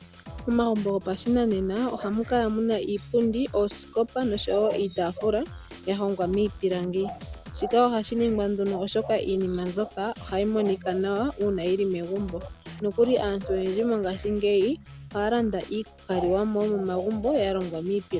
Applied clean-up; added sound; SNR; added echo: none; Drum kit; 16 dB; none.